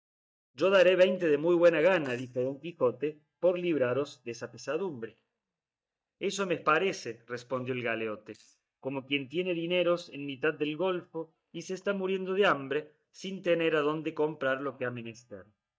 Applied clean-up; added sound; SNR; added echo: neural mask model DeepFilterNet 3.